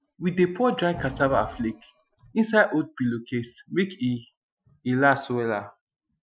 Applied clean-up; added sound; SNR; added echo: classical method Wiener filter.